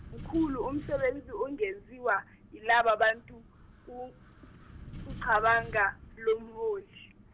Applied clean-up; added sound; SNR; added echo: none; Wind; 16 dB; none.